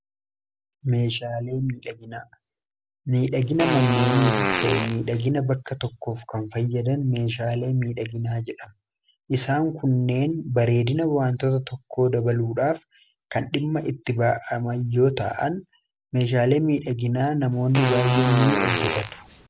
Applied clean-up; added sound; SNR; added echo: none; Fart; 1 dB; none.